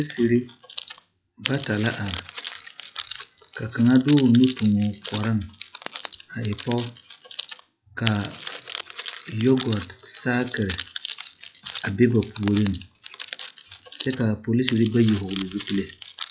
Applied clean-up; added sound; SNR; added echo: classical method log-MMSE.